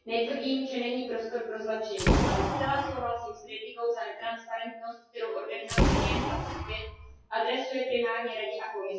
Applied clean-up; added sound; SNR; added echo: classical method WPE with log-MMSE.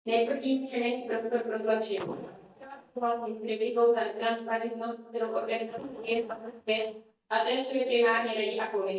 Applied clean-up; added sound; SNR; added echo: neural mask model DeepFilterNet 3.